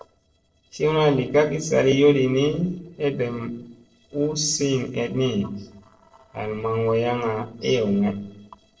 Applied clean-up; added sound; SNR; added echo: neural separator model SepFormer DNS4.